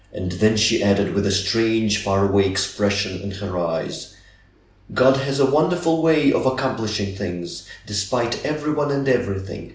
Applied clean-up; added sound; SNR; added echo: none; none; none; none.